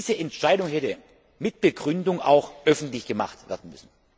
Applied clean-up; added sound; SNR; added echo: none; none; none; none.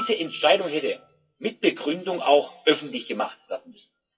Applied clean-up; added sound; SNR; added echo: classical method WPE with log-MMSE.